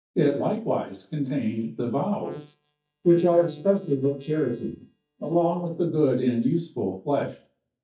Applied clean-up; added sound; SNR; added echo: neural mask model DeepFilterNet 3.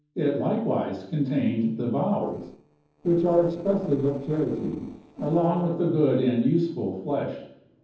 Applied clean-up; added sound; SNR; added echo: neural separator model SepFormer DNS4.